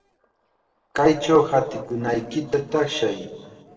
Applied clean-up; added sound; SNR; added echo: neural separator model SepFormer DNS4.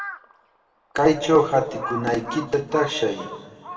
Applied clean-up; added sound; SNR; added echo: none; Crow; 13 dB; reverberation time 1.5 s.